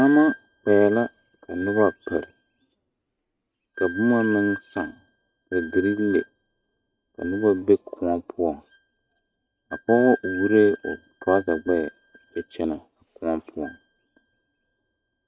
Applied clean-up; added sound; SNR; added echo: neural mask model RNNoise.